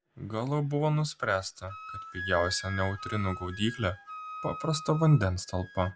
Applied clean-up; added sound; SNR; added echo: none; Wind instrument, woodwind instrument; 13 dB; none.